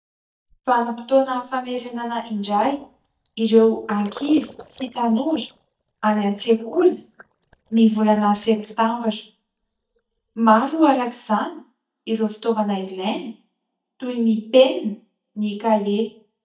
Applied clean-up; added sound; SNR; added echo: neural mask model DeepFilterNet 3.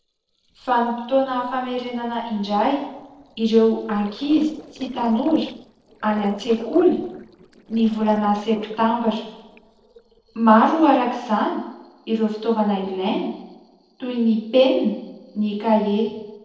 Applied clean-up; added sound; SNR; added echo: neural separator model SepFormer DNS4.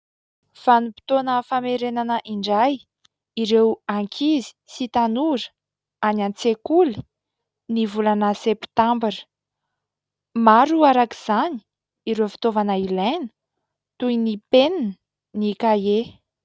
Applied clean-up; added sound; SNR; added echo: none; none; none; none.